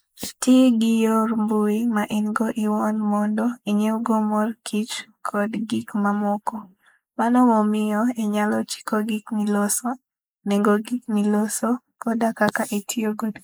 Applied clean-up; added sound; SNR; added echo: neural mask model Resemble Enhance denoiser.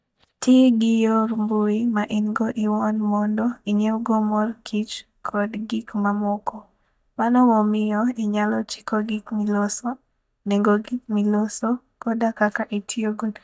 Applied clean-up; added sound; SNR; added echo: neural mask model DeepFilterNet 3.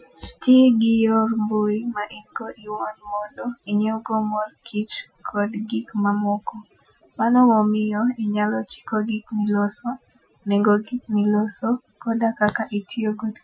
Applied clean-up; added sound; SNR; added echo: classical method Wiener filter.